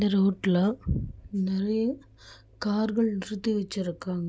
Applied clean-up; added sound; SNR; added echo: none; none; none; none.